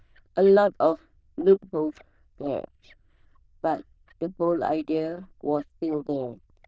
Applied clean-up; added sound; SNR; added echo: neural diffusion model UNIVERSE++.